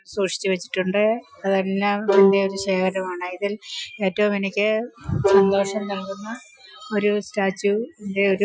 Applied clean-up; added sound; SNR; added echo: classical method Wiener filter.